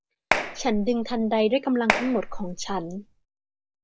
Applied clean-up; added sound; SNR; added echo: none; Clapping; 3 dB; none.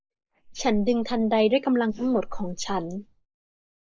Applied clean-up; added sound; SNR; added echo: neural mask model Resemble Enhance denoiser.